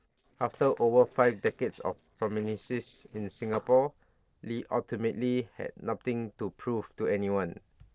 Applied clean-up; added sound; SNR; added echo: neural separator model SepFormer DNS4.